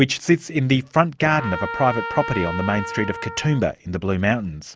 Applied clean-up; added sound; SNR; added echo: none; Trumpet; 9 dB; none.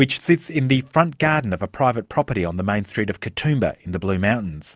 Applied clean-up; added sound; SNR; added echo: none; none; none; none.